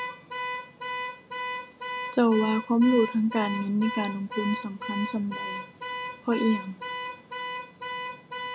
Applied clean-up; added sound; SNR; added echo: none; Alarm / Car; 7 dB; none.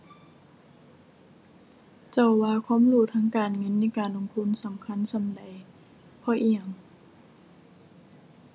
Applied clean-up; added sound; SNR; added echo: none; none; none; none.